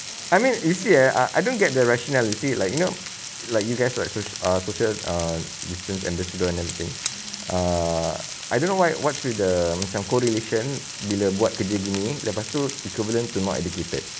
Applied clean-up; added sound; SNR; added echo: none; Frying (food); 10 dB; none.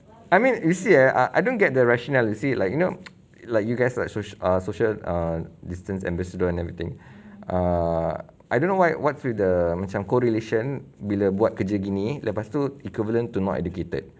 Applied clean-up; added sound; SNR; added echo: none; none; none; none.